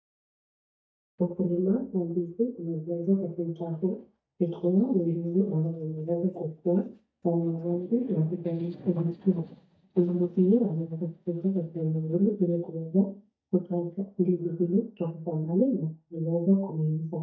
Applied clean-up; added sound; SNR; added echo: neural mask model DeepFilterNet 3.